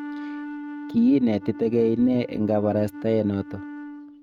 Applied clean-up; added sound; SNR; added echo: neural mask model RNNoise.